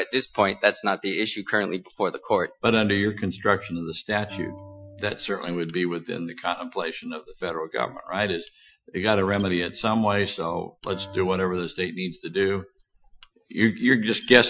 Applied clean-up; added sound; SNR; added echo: classical method Wiener filter.